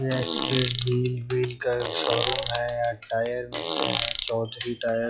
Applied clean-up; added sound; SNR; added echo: classical method log-MMSE.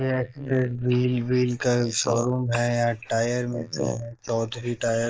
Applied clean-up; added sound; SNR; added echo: neural mask model Resemble Enhance denoiser.